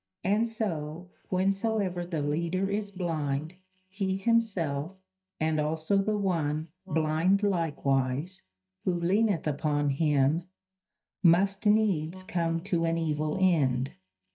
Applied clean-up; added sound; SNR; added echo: neural mask model DeepFilterNet 3.